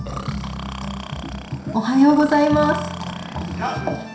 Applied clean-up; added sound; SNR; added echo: none; Burping, eructation; 16 dB; reverberation time 0.7 s.